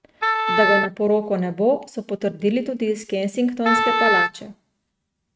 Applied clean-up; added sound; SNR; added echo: neural mask model RNNoise.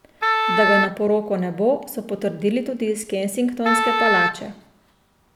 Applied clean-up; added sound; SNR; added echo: none; Wind instrument, woodwind instrument; -2 dB; none.